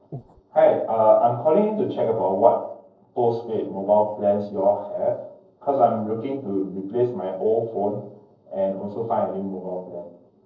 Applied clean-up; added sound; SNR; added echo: neural separator model SepFormer DNS4.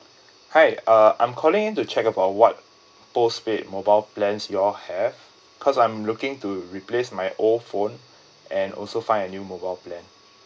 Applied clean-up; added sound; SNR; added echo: none; none; none; none.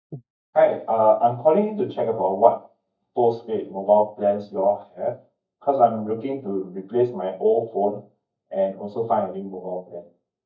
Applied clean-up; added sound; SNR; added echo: neural mask model DeepFilterNet 3.